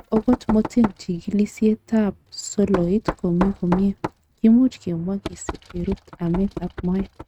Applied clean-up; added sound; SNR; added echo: neural mask model RNNoise.